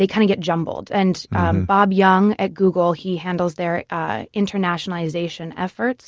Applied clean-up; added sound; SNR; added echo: none; none; none; none.